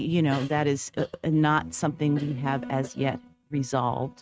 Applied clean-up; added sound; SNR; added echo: neural mask model RNNoise.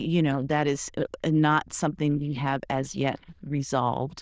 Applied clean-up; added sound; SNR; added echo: neural diffusion model UNIVERSE++.